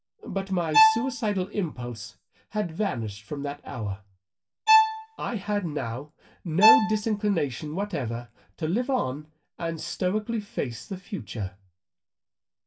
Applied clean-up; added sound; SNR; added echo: none; Bowed string instrument; -4 dB; reverberation time 0.2 s.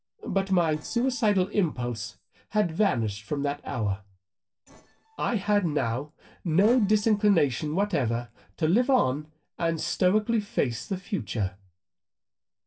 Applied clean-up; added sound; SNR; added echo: neural separator model SepFormer DNS4.